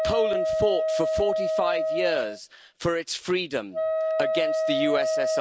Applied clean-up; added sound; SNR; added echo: none; Wind instrument, woodwind instrument; -2 dB; none.